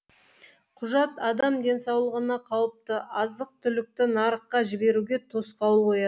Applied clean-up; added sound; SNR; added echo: none; none; none; none.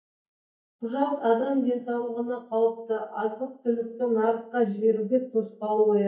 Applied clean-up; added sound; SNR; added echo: neural mask model DeepFilterNet 3.